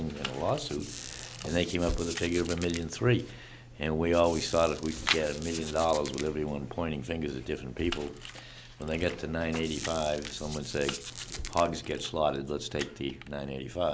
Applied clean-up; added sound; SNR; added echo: none; Squeak + Camera; 13 dB; none.